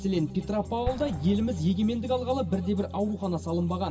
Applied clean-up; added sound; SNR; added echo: none; Explosion; 16 dB; reverberation time 2.4 s.